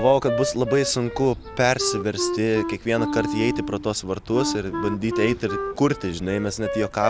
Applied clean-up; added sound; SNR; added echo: none; Wind instrument, woodwind instrument; 6 dB; none.